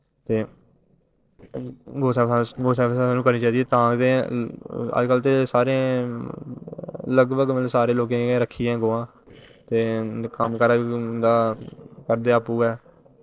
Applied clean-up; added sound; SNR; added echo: neural separator model SepFormer DNS4.